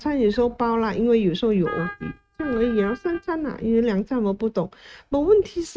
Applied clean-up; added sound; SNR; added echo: neural mask model RNNoise.